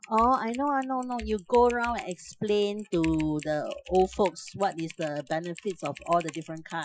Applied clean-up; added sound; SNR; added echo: classical method Wiener filter.